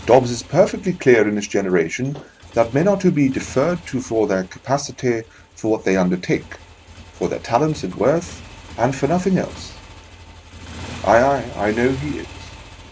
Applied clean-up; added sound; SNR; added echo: none; Motorcycle + Slam / Wood; 18 dB; none.